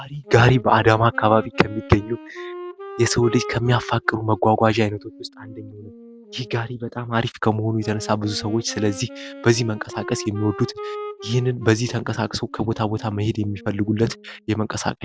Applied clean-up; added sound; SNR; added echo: none; Wind instrument, woodwind instrument; 16 dB; none.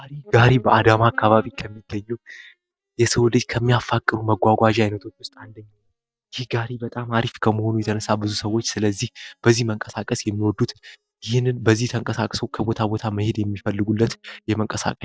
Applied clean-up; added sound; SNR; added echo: neural mask model DeepFilterNet 3.